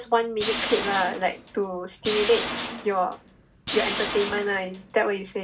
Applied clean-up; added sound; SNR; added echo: none; Tools; 6 dB; none.